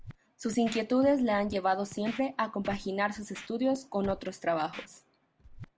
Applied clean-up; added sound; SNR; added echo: none; Scratching (performance technique); 18 dB; none.